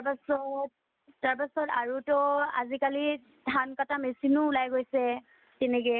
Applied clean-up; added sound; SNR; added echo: none; none; none; none.